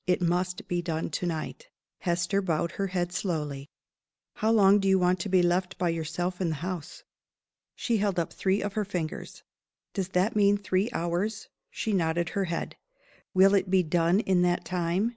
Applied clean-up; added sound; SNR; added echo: none; none; none; none.